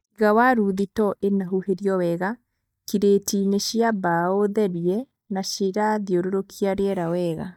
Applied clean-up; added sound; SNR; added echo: neural mask model DeepFilterNet 3.